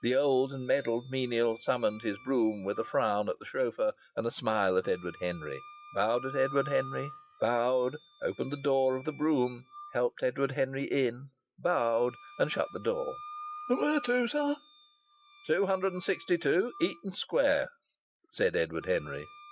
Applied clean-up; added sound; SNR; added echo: classical method log-MMSE.